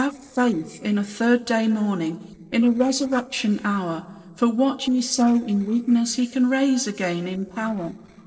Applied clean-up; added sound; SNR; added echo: neural separator model SepFormer DNS4.